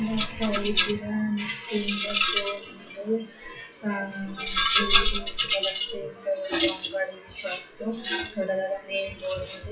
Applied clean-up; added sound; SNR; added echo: classical method WPE with log-MMSE.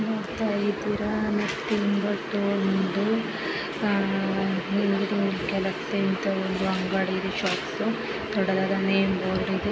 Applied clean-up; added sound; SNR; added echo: none; none; none; none.